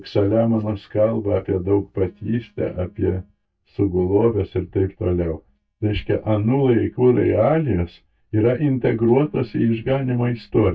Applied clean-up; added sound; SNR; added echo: neural mask model DeepFilterNet 3.